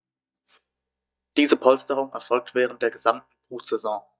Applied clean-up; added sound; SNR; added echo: neural mask model DeepFilterNet 3.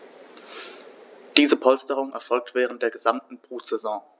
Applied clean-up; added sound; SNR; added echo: none; none; none; none.